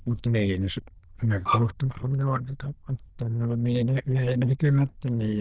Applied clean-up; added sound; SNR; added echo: neural diffusion model UNIVERSE++.